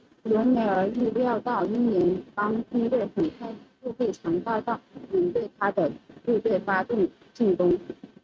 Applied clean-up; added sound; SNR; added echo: neural mask model RNNoise.